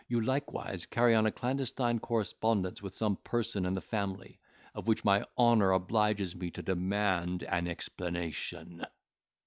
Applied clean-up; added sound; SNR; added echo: none; none; none; none.